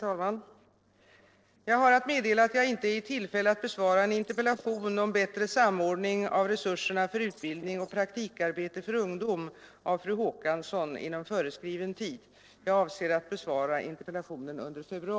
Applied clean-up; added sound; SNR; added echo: neural separator model SepFormer DNS4.